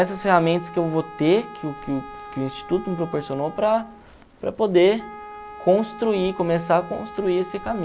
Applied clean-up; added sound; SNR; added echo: none; Wind instrument, woodwind instrument; 16 dB; none.